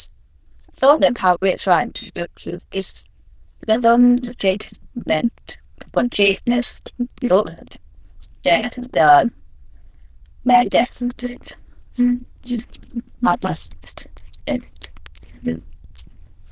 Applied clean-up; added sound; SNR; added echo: neural diffusion model UNIVERSE++.